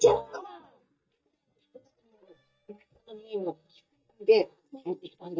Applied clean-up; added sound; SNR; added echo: neural mask model DeepFilterNet 3.